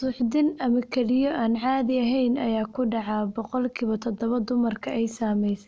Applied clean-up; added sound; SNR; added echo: none; none; none; none.